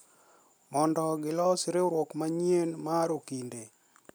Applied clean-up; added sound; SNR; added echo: none; none; none; none.